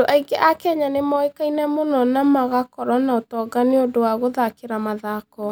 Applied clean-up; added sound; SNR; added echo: none; none; none; none.